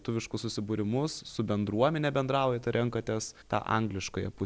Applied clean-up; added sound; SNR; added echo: none; none; none; none.